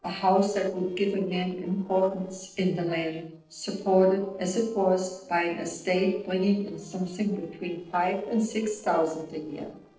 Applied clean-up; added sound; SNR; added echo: neural separator model SepFormer DNS4.